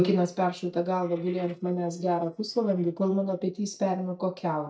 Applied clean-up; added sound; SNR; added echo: neural mask model DeepFilterNet 3.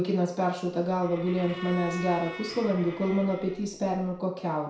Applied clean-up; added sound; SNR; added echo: none; Bowed string instrument; 13 dB; reverberation time 0.6 s.